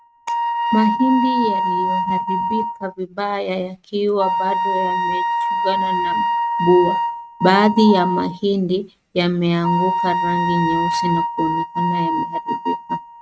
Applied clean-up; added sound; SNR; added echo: neural mask model RNNoise.